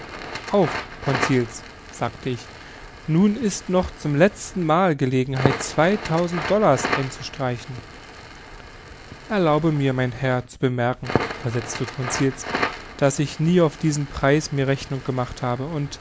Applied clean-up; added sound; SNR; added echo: none; Crackle; 9 dB; none.